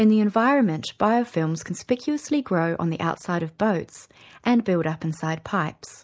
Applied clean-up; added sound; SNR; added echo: none; none; none; none.